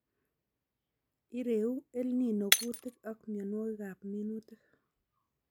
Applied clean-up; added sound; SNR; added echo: none; Shatter; 1 dB; none.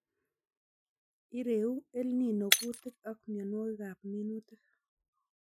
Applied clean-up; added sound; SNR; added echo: classical method Wiener filter.